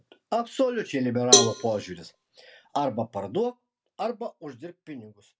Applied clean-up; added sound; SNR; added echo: none; Cowbell; -4 dB; none.